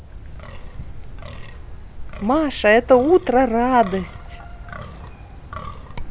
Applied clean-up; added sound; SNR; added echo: none; Wind; 12 dB; none.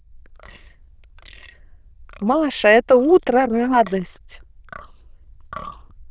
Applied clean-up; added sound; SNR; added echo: neural diffusion model UNIVERSE++.